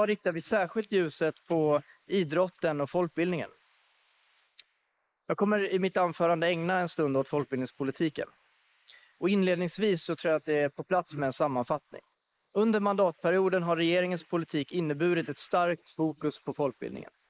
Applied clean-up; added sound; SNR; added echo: neural mask model Resemble Enhance denoiser.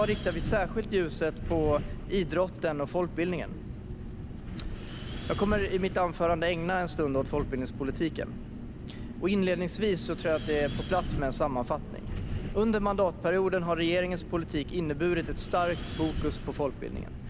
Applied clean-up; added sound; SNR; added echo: none; Wind; 6 dB; none.